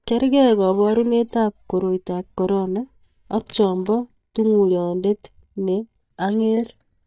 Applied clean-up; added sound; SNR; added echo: neural mask model DeepFilterNet 3.